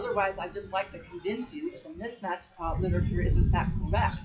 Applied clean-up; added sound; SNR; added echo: classical method WPE with log-MMSE.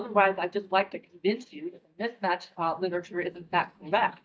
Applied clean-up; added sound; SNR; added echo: neural mask model DeepFilterNet 3.